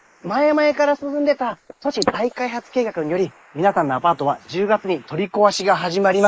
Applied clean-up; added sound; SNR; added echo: neural mask model Resemble Enhance denoiser.